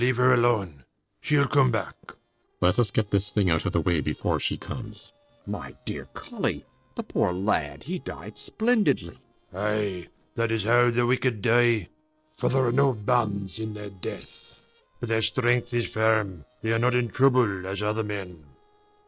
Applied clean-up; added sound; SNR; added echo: neural separator model SepFormer DNS4.